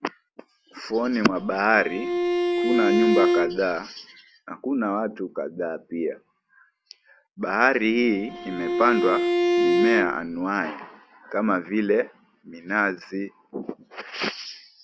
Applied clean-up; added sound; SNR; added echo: none; Bowed string instrument; -2 dB; none.